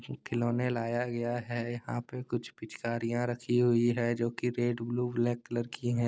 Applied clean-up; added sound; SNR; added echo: none; none; none; none.